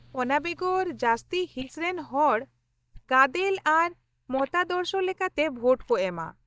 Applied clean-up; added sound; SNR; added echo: neural mask model DeepFilterNet 3.